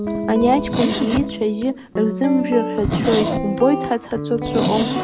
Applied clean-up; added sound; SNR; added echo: none; Guitar + Zipper (clothing); 3 dB; none.